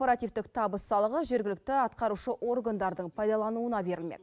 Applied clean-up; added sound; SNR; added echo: none; none; none; none.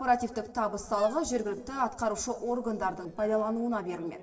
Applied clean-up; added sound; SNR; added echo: neural separator model SepFormer DNS4.